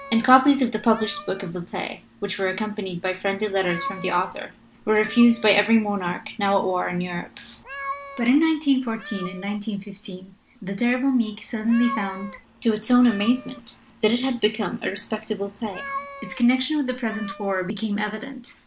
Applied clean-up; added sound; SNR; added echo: none; Meow; 17 dB; none.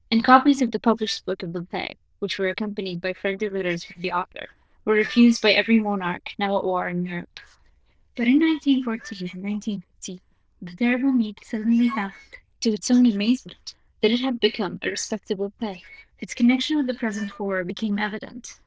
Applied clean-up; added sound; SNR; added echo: neural diffusion model UNIVERSE++.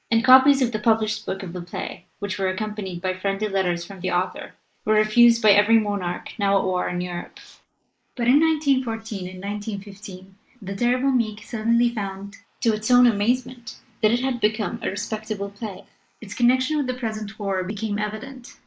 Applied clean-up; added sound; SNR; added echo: neural mask model Resemble Enhance denoiser.